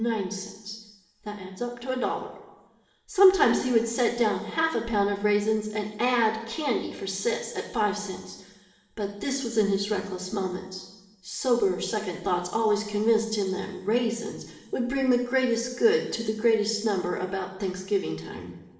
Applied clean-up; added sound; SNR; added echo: none; none; none; reverberation time 1.1 s.